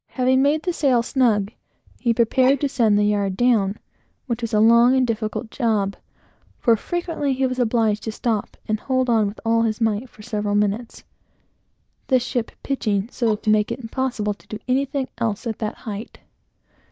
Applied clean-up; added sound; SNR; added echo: neural mask model DeepFilterNet 3.